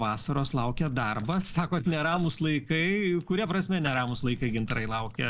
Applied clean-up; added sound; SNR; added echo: neural mask model Resemble Enhance denoiser.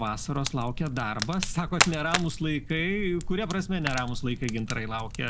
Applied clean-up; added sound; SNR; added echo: none; Fire; 3 dB; none.